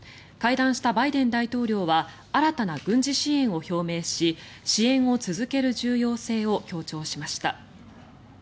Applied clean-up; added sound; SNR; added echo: none; none; none; none.